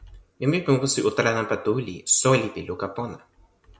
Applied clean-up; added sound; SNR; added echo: none; none; none; none.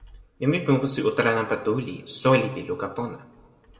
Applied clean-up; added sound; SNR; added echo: none; none; none; reverberation time 1.0 s.